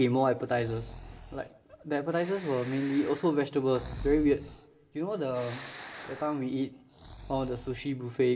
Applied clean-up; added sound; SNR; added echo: none; Breathing; 14 dB; reverberation time 0.7 s.